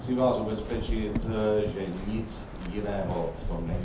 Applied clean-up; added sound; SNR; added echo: none; Waves, surf; 4 dB; reverberation time 0.5 s.